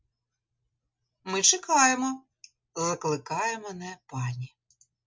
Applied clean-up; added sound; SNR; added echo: none; none; none; none.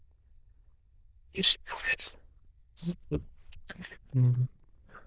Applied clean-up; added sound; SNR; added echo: neural diffusion model UNIVERSE++.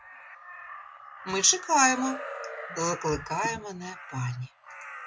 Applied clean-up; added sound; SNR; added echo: none; Crow; 12 dB; none.